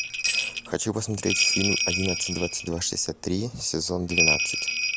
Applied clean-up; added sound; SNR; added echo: none; Bell; -1 dB; none.